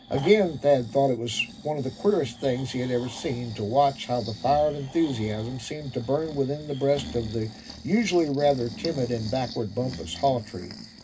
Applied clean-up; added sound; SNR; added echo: none; Breathing; 15 dB; reverberation time 0.4 s.